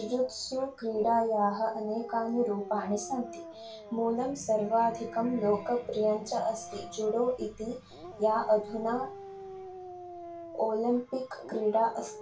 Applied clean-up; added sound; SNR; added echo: none; Dog; 14 dB; reverberation time 0.2 s.